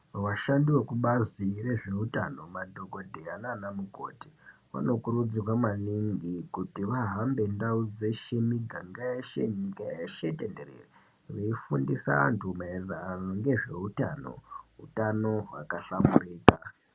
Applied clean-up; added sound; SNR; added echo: none; none; none; none.